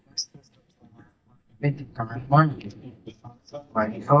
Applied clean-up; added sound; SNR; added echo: neural mask model DeepFilterNet 3.